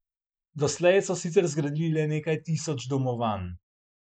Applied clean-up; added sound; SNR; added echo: neural mask model Resemble Enhance denoiser.